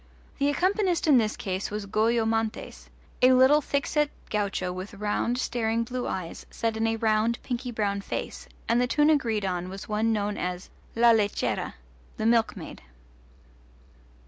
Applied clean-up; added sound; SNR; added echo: none; none; none; none.